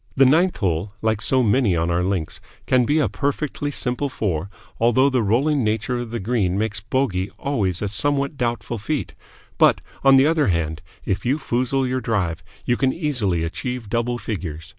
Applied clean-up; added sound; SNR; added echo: none; none; none; none.